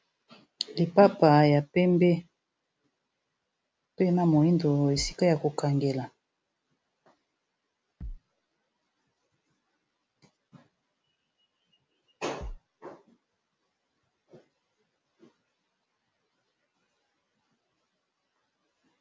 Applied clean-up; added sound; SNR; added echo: none; Bass drum; 12 dB; none.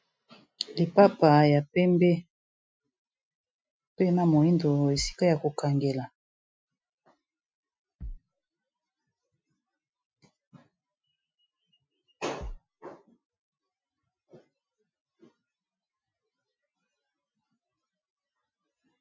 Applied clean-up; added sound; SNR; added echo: classical method Wiener filter.